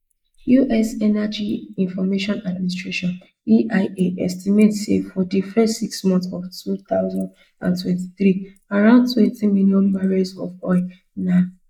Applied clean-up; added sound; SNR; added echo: neural mask model Resemble Enhance denoiser.